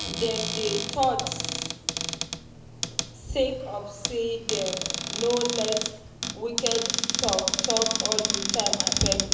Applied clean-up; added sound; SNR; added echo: none; Cupboard open or close; 0 dB; reverberation time 0.8 s.